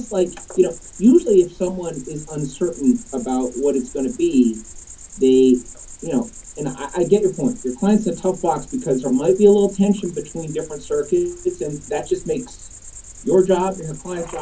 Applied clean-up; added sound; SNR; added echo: none; Cricket; 17 dB; reverberation time 0.3 s.